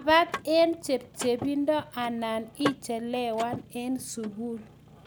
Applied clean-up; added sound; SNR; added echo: none; Mechanisms / Car; 12 dB; none.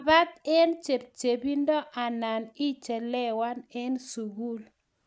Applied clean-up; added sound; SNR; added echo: none; none; none; none.